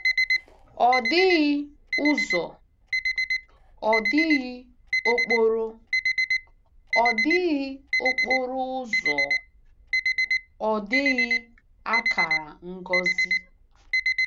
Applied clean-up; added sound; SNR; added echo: none; Alarm; -1 dB; none.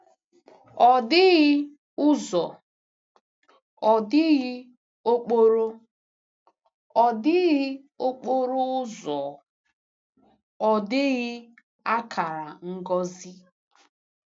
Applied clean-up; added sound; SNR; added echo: none; none; none; none.